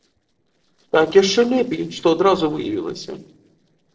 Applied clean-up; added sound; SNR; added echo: neural separator model SepFormer DNS4.